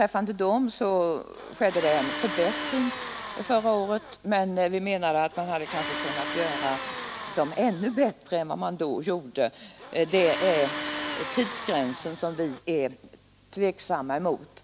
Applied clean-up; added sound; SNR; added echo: none; Tools; 7 dB; none.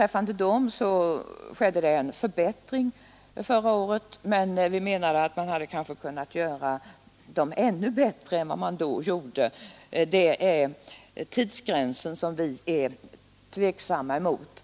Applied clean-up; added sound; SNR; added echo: none; none; none; none.